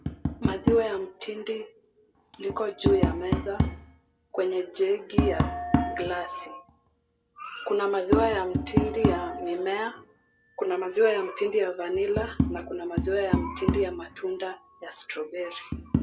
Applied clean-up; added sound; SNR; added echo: none; Tap; 1 dB; none.